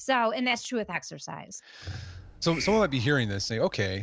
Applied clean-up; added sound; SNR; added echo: none; Hiss; 14 dB; none.